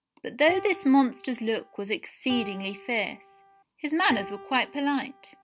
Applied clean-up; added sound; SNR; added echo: none; Piano; 15 dB; none.